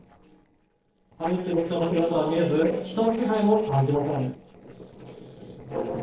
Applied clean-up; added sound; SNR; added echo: neural separator model SepFormer DNS4.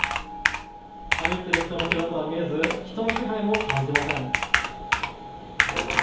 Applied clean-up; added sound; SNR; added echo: none; Computer keyboard; -1 dB; reverberation time 2.2 s.